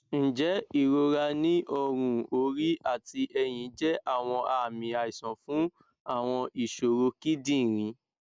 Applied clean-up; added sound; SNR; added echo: none; none; none; none.